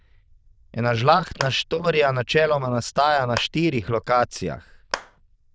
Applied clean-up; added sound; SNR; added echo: neural diffusion model UNIVERSE++.